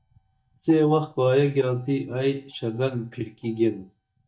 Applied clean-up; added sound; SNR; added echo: neural mask model DeepFilterNet 3.